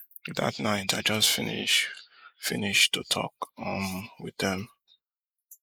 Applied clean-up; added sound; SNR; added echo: neural mask model Resemble Enhance denoiser.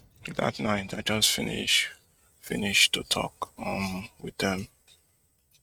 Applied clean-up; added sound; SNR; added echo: neural mask model RNNoise.